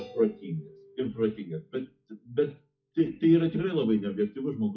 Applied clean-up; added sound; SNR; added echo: classical method WPE with log-MMSE.